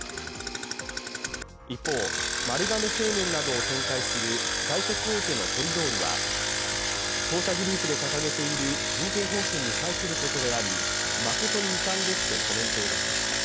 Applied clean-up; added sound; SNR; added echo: none; Engine; -4 dB; none.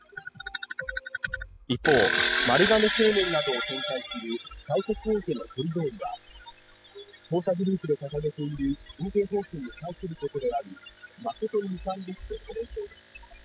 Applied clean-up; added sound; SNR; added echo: classical method spectral subtraction.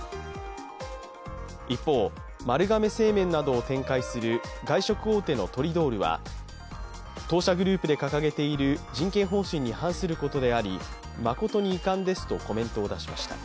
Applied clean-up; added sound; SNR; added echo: none; none; none; none.